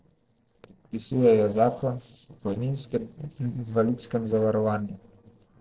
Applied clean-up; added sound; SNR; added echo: neural separator model SepFormer DNS4.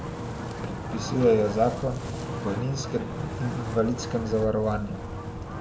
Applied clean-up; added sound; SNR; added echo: none; Wind; 6 dB; reverberation time 0.5 s.